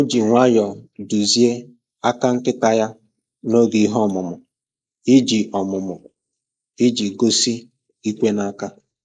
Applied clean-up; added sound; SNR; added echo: neural mask model Resemble Enhance denoiser.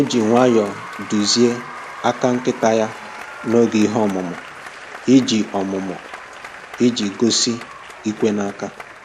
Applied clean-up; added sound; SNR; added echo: none; Applause; 15 dB; none.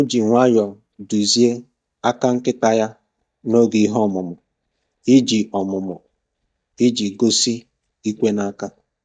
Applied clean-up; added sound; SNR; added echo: neural mask model DeepFilterNet 3.